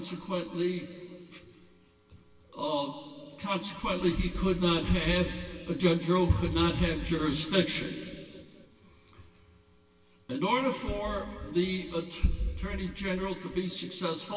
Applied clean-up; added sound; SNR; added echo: none; none; none; reverberation time 2.4 s.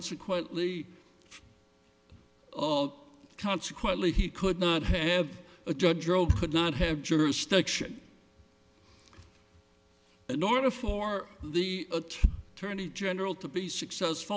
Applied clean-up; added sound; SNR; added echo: none; none; none; none.